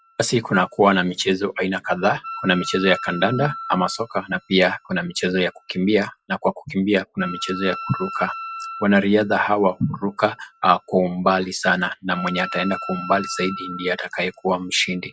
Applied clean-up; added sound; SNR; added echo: classical method log-MMSE.